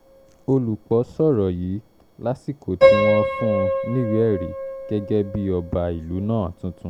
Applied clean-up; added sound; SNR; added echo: none; Piano; 1 dB; none.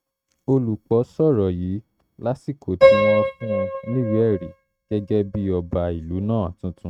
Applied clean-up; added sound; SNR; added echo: neural mask model RNNoise.